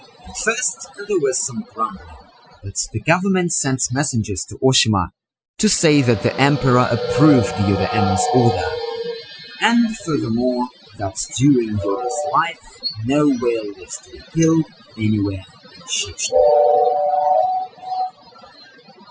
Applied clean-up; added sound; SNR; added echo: classical method Wiener filter.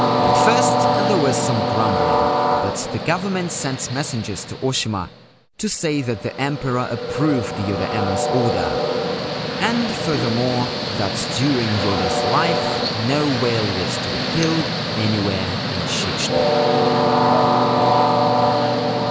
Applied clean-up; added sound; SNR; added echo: none; Train; -4 dB; none.